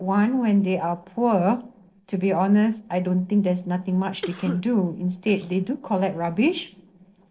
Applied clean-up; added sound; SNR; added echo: neural separator model SepFormer DNS4.